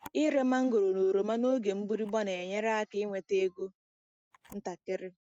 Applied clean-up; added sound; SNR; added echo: neural mask model RNNoise.